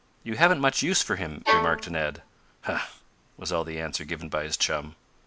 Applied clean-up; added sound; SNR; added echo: none; Bowed string instrument; -2 dB; none.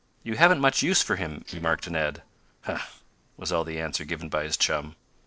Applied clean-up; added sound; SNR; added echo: neural separator model SepFormer DNS4.